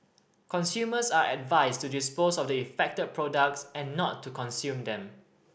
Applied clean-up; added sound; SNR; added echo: none; none; none; none.